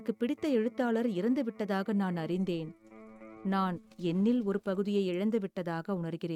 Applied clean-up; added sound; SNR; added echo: neural mask model RNNoise.